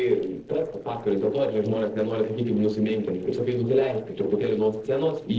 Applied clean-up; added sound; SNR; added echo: neural separator model SepFormer DNS4.